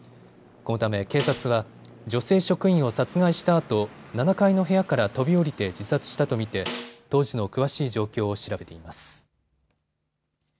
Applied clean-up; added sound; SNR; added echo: none; Snare drum; 13 dB; none.